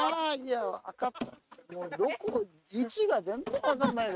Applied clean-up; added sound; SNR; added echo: neural mask model RNNoise.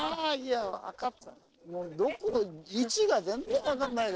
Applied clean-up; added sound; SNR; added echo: neural separator model SepFormer DNS4.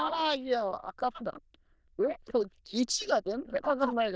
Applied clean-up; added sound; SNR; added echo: neural diffusion model UNIVERSE++.